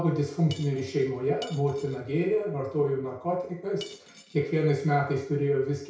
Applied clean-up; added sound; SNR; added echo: none; Cutlery, silverware / Dishes, pots, and pans; 19 dB; reverberation time 0.6 s.